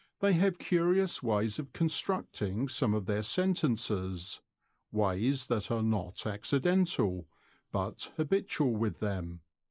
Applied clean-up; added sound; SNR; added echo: neural mask model Resemble Enhance denoiser.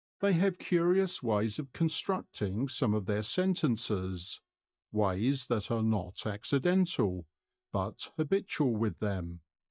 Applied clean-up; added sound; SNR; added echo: neural mask model DeepFilterNet 3.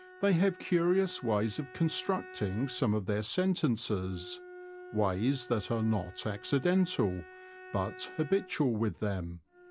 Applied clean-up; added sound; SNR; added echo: none; Bowed string instrument; 19 dB; none.